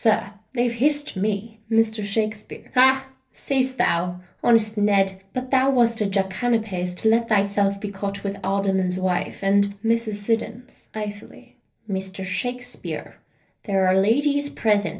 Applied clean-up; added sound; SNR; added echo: none; none; none; reverberation time 0.3 s.